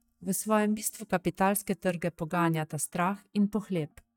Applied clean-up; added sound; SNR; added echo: neural mask model DeepFilterNet 3.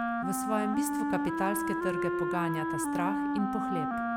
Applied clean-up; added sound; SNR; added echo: none; Wind instrument, woodwind instrument; -3 dB; none.